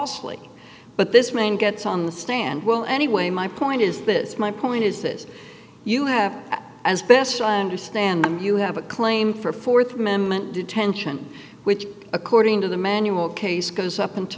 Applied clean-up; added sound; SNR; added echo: none; none; none; none.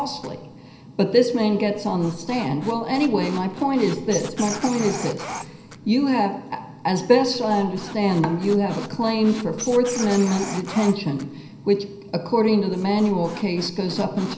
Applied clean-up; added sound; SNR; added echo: none; Squeak; 15 dB; reverberation time 0.5 s.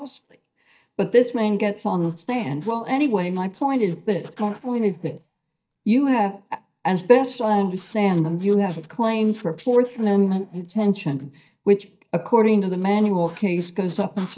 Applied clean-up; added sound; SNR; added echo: neural mask model DeepFilterNet 3.